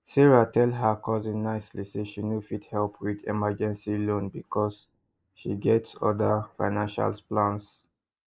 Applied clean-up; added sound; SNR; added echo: neural mask model Resemble Enhance denoiser.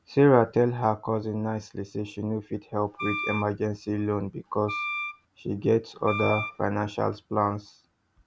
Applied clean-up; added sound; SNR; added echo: none; Wind instrument, woodwind instrument; 7 dB; none.